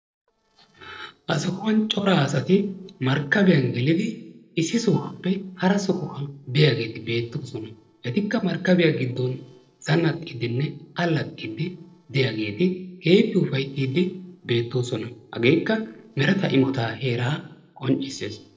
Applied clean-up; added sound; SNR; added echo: neural separator model SepFormer DNS4.